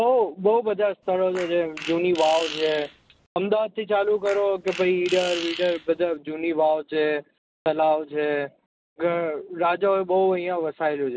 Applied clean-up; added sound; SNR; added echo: none; Fart; 13 dB; none.